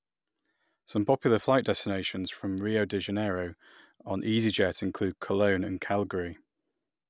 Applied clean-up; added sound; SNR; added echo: none; none; none; none.